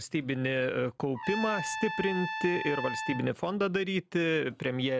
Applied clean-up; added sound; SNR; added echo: none; Trumpet; 6 dB; none.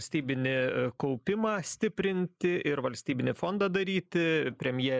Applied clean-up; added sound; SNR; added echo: neural mask model Resemble Enhance denoiser.